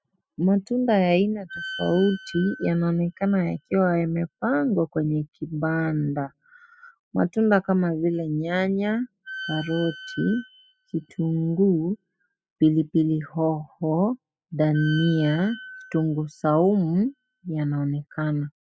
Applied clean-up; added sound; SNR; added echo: classical method spectral subtraction.